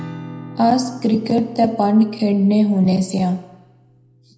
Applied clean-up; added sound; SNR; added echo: none; Acoustic guitar / Strum; 19 dB; reverberation time 0.8 s.